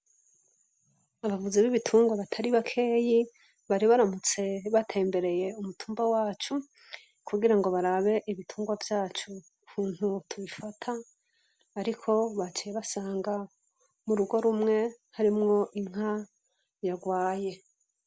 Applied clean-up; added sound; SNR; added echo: none; none; none; none.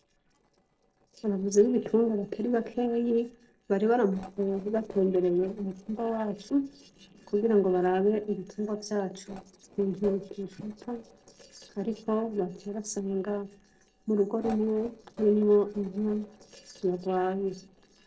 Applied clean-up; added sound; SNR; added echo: neural separator model SepFormer DNS4.